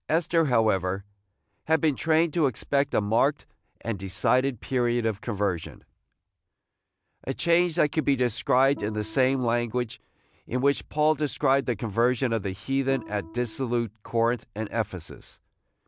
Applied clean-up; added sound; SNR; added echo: none; Guitar; 16 dB; none.